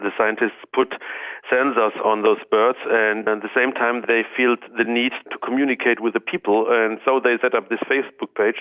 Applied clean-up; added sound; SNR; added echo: none; none; none; none.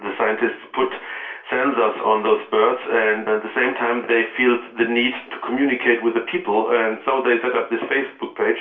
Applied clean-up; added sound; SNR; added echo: none; none; none; reverberation time 0.3 s.